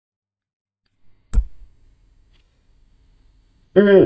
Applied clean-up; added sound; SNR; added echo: neural mask model DeepFilterNet 3.